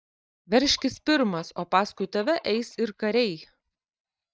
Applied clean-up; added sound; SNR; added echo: neural mask model DeepFilterNet 3.